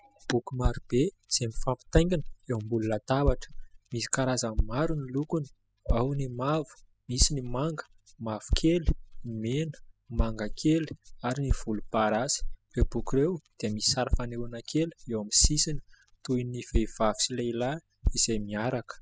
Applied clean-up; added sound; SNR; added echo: classical method spectral subtraction.